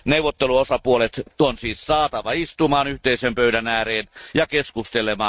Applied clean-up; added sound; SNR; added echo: neural mask model RNNoise.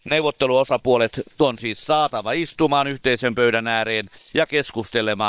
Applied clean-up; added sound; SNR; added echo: neural separator model SepFormer WHAM!.